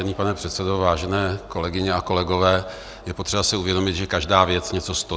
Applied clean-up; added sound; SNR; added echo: none; none; none; none.